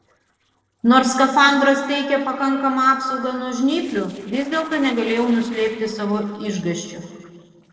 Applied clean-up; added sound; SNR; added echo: neural separator model SepFormer DNS4.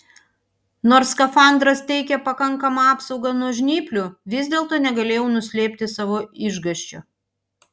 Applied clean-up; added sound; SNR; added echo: none; none; none; none.